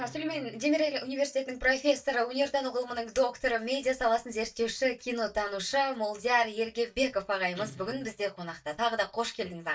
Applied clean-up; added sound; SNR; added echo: neural mask model DeepFilterNet 3.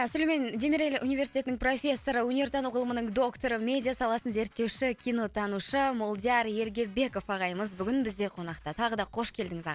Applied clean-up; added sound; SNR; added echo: none; none; none; none.